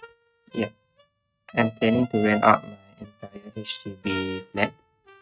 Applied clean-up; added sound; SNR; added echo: neural mask model RNNoise.